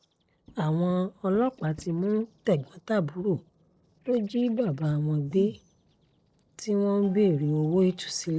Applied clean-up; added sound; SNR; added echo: neural separator model SepFormer DNS4.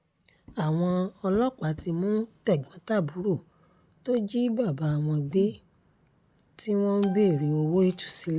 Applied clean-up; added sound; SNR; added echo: none; none; none; none.